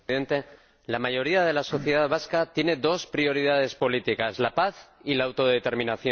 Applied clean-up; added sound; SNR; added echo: none; none; none; none.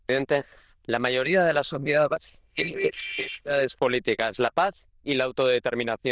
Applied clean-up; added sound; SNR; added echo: neural diffusion model UNIVERSE++.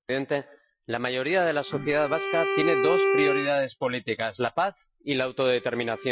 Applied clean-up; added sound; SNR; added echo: classical method Wiener filter.